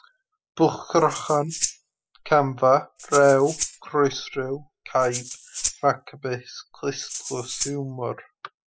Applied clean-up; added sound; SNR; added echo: classical method spectral subtraction.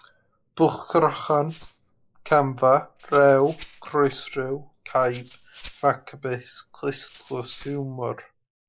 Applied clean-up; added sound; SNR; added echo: neural mask model Resemble Enhance denoiser.